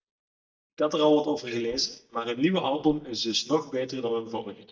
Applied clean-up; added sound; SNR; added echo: neural mask model DeepFilterNet 3.